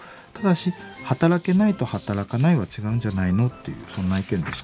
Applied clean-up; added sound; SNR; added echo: none; none; none; none.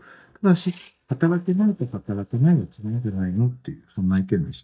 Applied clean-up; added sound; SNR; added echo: neural mask model DeepFilterNet 3.